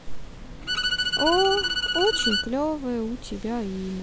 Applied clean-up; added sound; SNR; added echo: none; Bowed string instrument; 0 dB; none.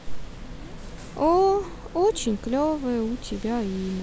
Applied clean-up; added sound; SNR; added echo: none; none; none; none.